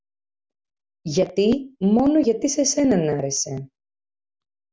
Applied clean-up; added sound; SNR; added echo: none; none; none; none.